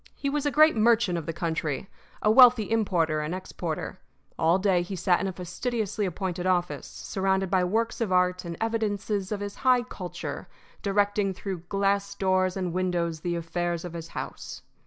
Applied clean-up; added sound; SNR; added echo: none; none; none; none.